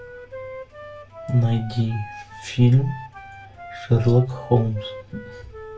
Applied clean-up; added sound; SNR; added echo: none; Wind instrument, woodwind instrument; 16 dB; reverberation time 0.2 s.